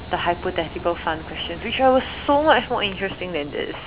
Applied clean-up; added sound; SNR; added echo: none; Engine; 14 dB; none.